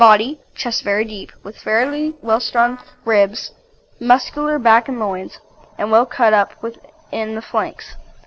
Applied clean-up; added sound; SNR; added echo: neural separator model SepFormer DNS4.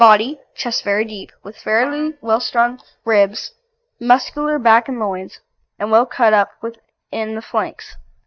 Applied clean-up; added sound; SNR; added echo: neural mask model DeepFilterNet 3.